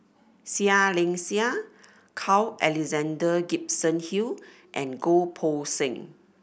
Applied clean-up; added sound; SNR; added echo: none; none; none; none.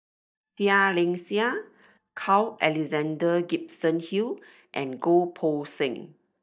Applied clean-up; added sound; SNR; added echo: neural mask model DeepFilterNet 3.